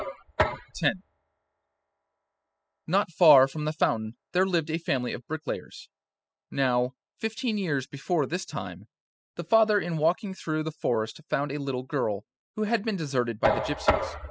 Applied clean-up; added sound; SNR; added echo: classical method spectral subtraction.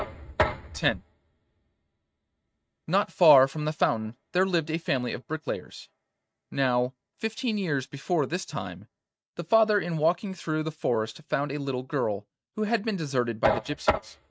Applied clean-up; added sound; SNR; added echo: neural mask model RNNoise.